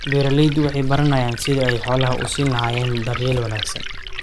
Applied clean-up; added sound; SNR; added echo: none; Liquid; 7 dB; none.